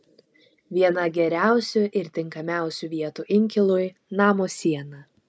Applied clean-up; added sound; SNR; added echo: none; none; none; none.